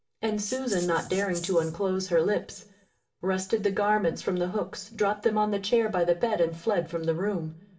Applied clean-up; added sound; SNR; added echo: none; Rattle (instrument); 14 dB; reverberation time 0.4 s.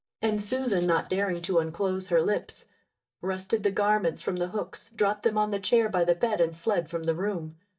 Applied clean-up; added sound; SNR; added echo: neural mask model DeepFilterNet 3.